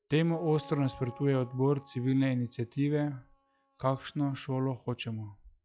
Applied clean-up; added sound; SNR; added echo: classical method log-MMSE.